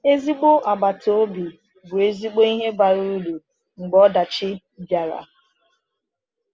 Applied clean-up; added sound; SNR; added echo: none; none; none; none.